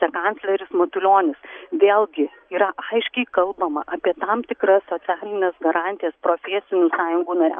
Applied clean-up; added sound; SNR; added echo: none; none; none; none.